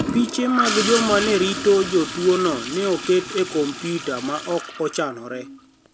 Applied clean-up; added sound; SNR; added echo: none; Toilet flush / Gurgling; 7 dB; none.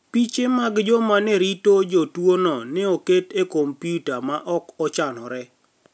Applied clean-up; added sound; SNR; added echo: none; none; none; none.